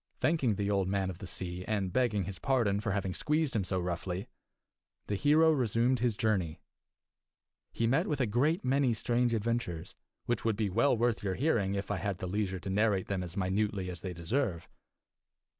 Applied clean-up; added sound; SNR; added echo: none; none; none; none.